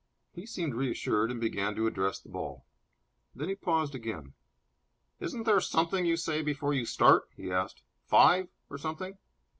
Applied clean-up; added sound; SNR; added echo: none; none; none; none.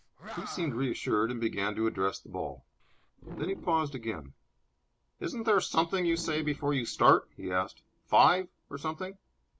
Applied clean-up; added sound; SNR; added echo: none; Animal; 19 dB; none.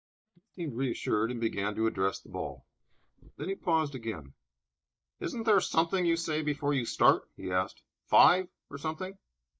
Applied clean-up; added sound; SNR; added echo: neural mask model DeepFilterNet 3.